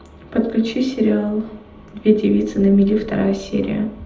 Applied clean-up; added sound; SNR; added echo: none; none; none; reverberation time 0.8 s.